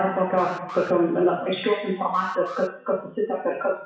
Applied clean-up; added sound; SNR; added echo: classical method WPE with log-MMSE.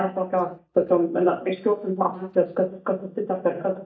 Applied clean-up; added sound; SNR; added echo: neural mask model DeepFilterNet 3.